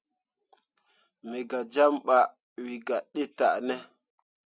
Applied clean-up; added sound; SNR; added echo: none; none; none; none.